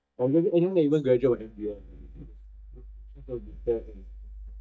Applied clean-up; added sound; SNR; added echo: neural mask model DeepFilterNet 3.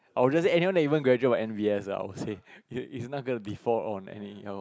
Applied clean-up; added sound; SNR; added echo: none; none; none; none.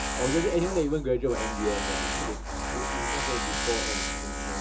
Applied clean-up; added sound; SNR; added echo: none; Tools; 0 dB; reverberation time 0.2 s.